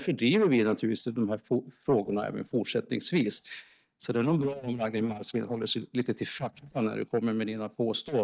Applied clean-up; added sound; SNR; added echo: neural mask model DeepFilterNet 3.